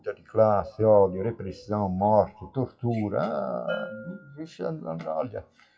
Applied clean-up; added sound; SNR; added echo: classical method WPE with log-MMSE.